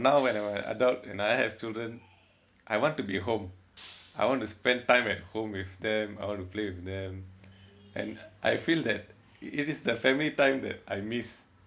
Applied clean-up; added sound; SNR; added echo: none; Shatter; 19 dB; none.